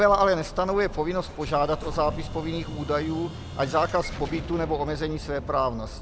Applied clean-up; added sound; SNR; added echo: none; Explosion; 10 dB; none.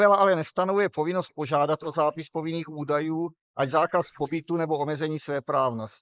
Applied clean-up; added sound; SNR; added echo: neural mask model Resemble Enhance denoiser.